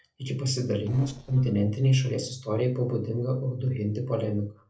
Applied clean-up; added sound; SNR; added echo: neural separator model SepFormer DNS4.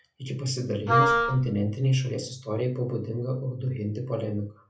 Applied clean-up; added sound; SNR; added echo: none; Wind instrument, woodwind instrument; -3 dB; reverberation time 0.3 s.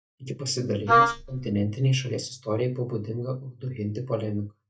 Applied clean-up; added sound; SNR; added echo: neural mask model DeepFilterNet 3.